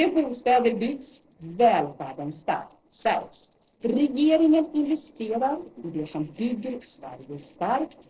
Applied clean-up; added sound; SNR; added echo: neural separator model SepFormer DNS4.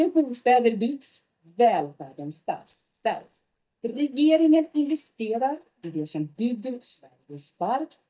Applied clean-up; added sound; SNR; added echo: neural mask model DeepFilterNet 3.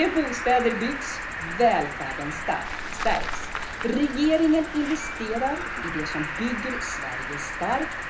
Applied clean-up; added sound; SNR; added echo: none; Cricket; 5 dB; reverberation time 0.3 s.